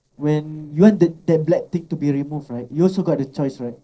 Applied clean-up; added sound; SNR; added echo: neural separator model SepFormer DNS4.